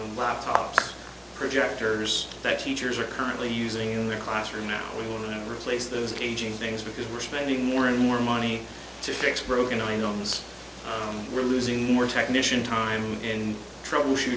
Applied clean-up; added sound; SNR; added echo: none; none; none; none.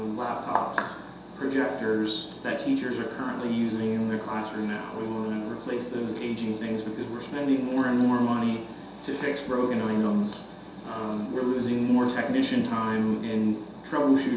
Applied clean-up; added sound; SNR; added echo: none; none; none; reverberation time 0.7 s.